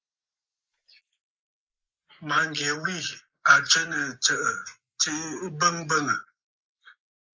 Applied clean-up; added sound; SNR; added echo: neural mask model Resemble Enhance denoiser.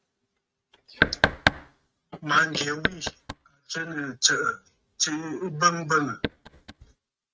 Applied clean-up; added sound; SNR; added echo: neural mask model RNNoise.